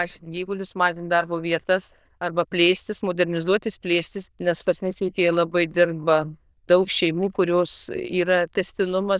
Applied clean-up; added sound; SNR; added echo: neural diffusion model UNIVERSE++.